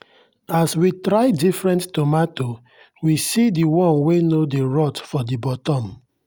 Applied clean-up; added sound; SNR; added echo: none; none; none; none.